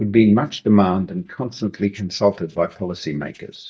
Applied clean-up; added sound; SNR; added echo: neural mask model DeepFilterNet 3.